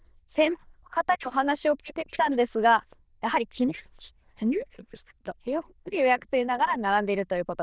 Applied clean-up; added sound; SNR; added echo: neural diffusion model UNIVERSE++.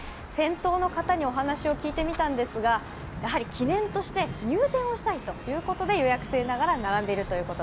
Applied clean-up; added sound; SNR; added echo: none; Thunder / Wind / Rain; 12 dB; none.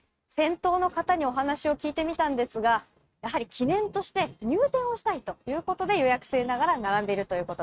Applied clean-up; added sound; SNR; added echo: neural mask model RNNoise.